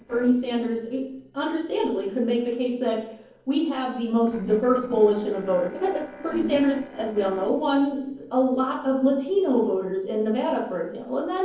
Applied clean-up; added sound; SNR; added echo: neural separator model SepFormer DNS4.